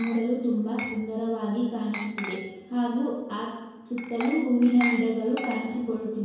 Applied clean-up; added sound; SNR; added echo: none; Glass; 12 dB; reverberation time 1.0 s.